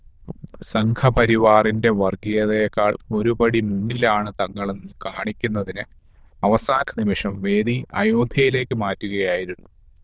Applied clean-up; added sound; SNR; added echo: neural diffusion model UNIVERSE++.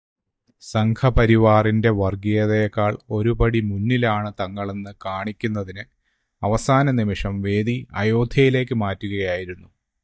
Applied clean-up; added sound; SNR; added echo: neural mask model DeepFilterNet 3.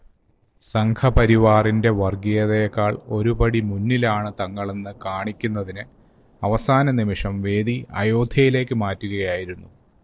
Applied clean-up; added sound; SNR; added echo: neural separator model SepFormer DNS4.